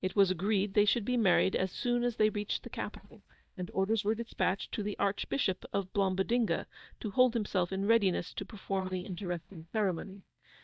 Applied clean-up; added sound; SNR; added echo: neural mask model DeepFilterNet 3.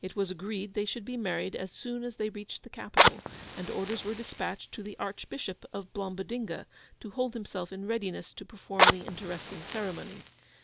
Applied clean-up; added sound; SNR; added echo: none; Fire; -2 dB; none.